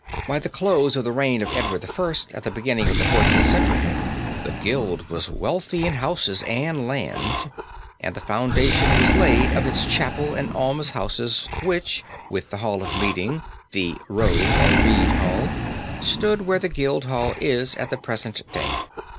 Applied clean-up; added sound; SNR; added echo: none; Animal; 0 dB; none.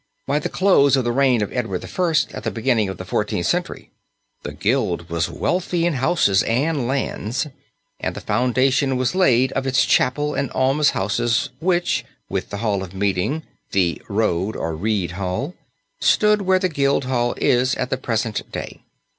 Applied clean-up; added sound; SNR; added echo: none; none; none; none.